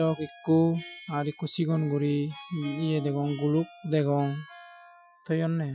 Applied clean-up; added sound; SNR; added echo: classical method Wiener filter.